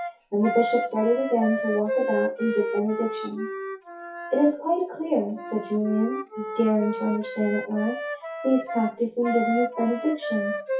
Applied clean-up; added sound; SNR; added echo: classical method WPE with log-MMSE.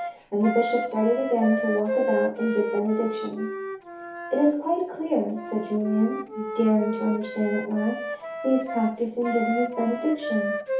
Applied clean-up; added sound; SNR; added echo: none; Wind instrument, woodwind instrument; 6 dB; reverberation time 0.5 s.